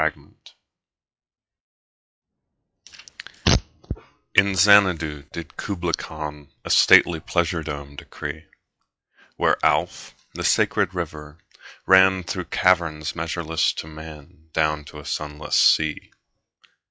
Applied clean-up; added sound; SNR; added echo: classical method log-MMSE.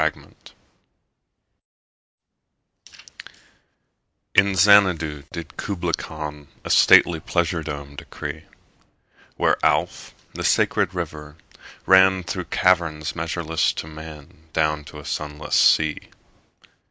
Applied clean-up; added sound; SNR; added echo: none; none; none; none.